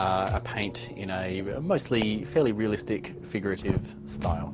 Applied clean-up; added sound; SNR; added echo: none; Thump, thud; 13 dB; none.